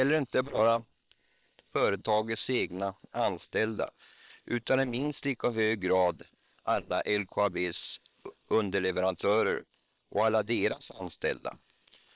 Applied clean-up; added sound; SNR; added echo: neural separator model SepFormer WHAM!.